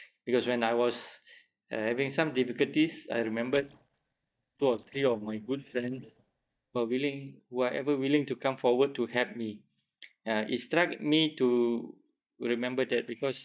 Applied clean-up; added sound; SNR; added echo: neural mask model DeepFilterNet 3.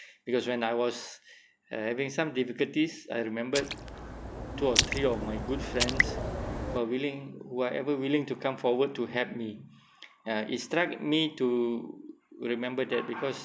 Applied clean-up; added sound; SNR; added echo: none; Raindrop; 0 dB; none.